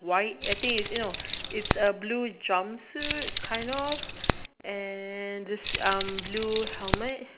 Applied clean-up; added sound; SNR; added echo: none; Keys jangling; 1 dB; none.